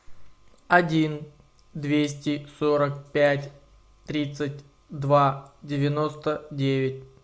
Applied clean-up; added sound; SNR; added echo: none; none; none; none.